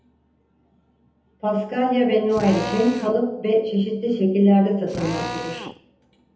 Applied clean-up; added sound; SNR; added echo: none; Drill; 11 dB; reverberation time 0.7 s.